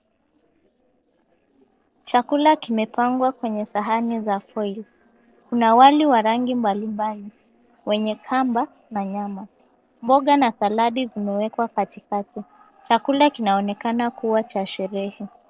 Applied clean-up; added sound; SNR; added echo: neural separator model SepFormer DNS4.